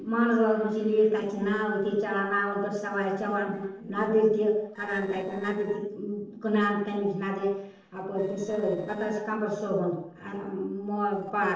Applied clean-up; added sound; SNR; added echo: neural separator model SepFormer DNS4.